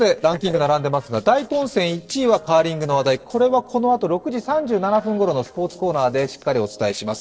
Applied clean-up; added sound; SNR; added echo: neural separator model SepFormer DNS4.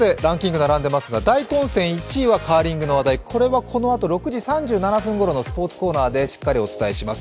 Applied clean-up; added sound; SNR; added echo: none; none; none; none.